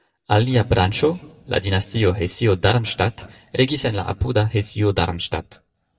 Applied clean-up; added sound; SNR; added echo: neural mask model DeepFilterNet 3.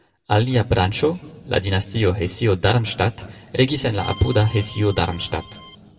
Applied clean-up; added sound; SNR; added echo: none; Accordion; 18 dB; reverberation time 1.8 s.